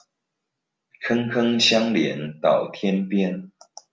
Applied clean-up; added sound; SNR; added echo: none; none; none; none.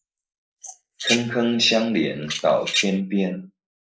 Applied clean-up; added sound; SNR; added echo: neural mask model Resemble Enhance denoiser.